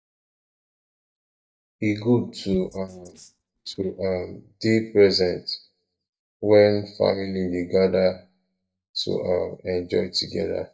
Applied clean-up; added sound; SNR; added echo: neural mask model DeepFilterNet 3.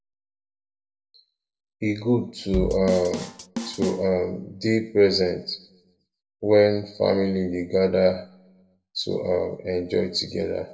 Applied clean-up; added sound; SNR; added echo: none; Drum kit; 8 dB; reverberation time 0.5 s.